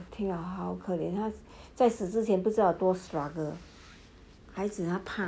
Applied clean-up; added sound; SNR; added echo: none; none; none; none.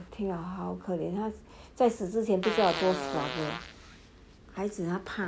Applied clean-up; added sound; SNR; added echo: none; Fart; 5 dB; none.